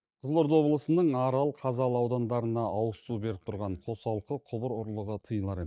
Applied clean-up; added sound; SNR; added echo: neural mask model DeepFilterNet 3.